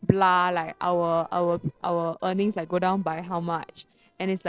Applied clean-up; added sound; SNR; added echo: neural separator model SepFormer DNS4.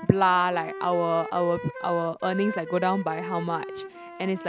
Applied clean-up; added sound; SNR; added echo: none; Wind instrument, woodwind instrument; 12 dB; none.